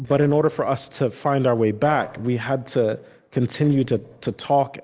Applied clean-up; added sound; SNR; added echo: neural separator model SepFormer DNS4.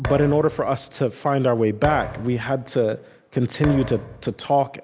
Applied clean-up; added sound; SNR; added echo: none; Thump, thud; 11 dB; none.